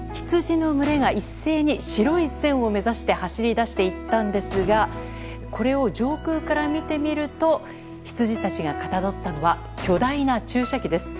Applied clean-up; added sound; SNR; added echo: none; Boom; 15 dB; none.